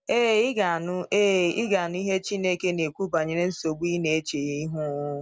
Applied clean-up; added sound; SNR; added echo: none; none; none; none.